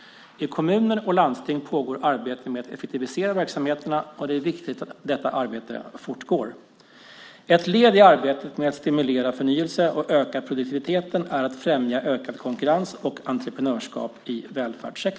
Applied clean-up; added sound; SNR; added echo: none; none; none; none.